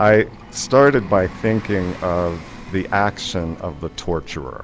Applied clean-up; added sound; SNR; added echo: none; Bus; 19 dB; none.